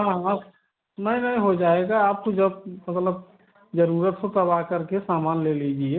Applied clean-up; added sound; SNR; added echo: none; none; none; none.